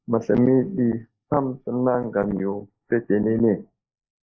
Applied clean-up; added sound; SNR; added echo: neural mask model Resemble Enhance denoiser.